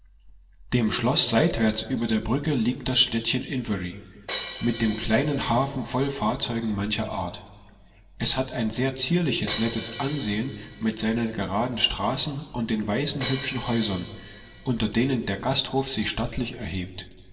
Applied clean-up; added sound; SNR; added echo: none; Crash cymbal; 15 dB; reverberation time 1.8 s.